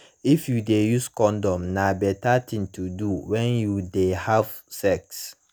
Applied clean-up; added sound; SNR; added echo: none; none; none; none.